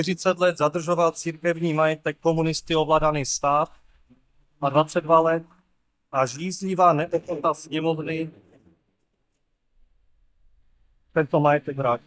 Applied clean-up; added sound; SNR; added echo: neural mask model DeepFilterNet 3.